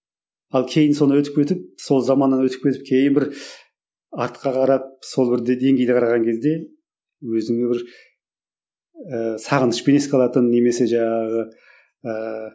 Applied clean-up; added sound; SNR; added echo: none; none; none; none.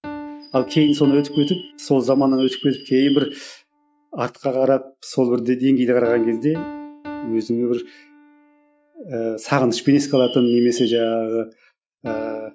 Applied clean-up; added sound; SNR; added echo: neural mask model RNNoise.